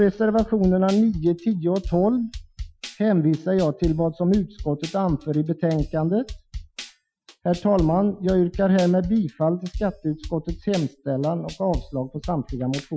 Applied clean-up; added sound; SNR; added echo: classical method Wiener filter.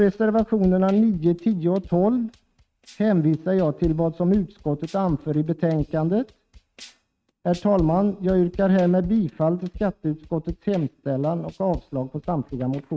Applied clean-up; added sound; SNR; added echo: neural mask model RNNoise.